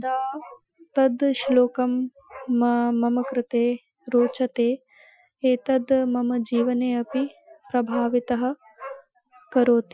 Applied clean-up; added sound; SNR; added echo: classical method Wiener filter.